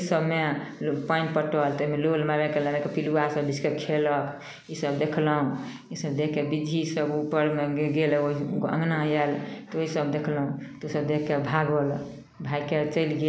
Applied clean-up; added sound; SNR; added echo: none; none; none; none.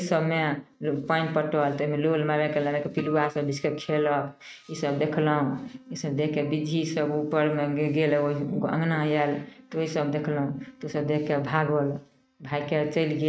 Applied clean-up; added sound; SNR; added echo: neural mask model RNNoise.